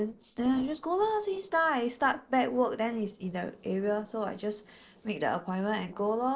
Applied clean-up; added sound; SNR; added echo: neural separator model SepFormer DNS4.